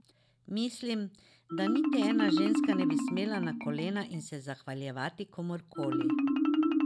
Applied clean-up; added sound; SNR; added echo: none; Marimba, xylophone; -4 dB; none.